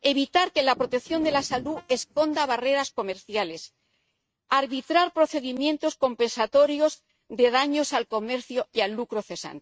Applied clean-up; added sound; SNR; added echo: neural mask model RNNoise.